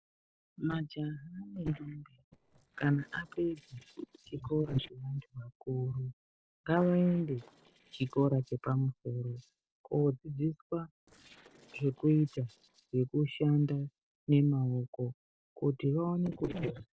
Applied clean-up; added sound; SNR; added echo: neural separator model SepFormer DNS4.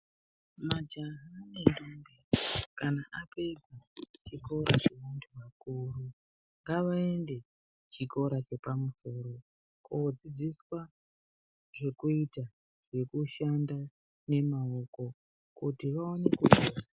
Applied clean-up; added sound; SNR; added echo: none; none; none; none.